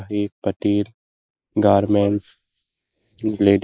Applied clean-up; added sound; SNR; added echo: neural mask model Resemble Enhance denoiser.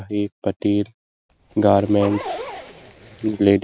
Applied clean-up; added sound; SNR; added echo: none; Zipper (clothing); 13 dB; none.